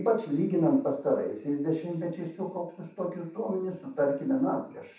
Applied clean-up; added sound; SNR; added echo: none; none; none; reverberation time 0.7 s.